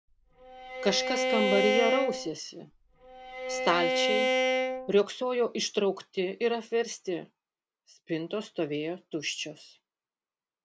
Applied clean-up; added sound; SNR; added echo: none; Bowed string instrument; -2 dB; none.